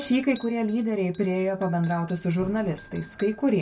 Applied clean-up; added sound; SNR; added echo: none; Chink, clink; 12 dB; none.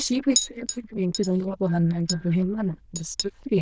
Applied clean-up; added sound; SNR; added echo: neural diffusion model UNIVERSE++.